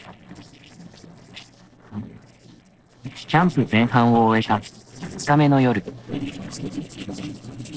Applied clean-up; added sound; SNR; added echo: neural separator model SepFormer DNS4.